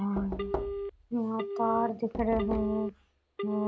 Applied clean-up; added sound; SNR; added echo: none; Knock + Telephone; 4 dB; none.